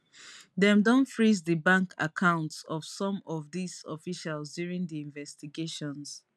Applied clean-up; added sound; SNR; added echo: none; none; none; none.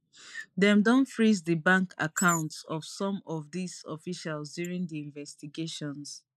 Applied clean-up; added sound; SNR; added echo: neural mask model Resemble Enhance denoiser.